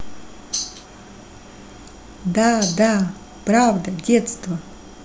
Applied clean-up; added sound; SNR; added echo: none; Tambourine; 6 dB; none.